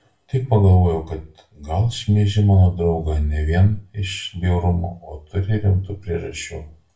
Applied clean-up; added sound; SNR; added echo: none; none; none; reverberation time 0.3 s.